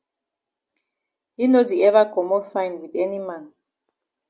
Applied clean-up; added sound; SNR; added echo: none; none; none; none.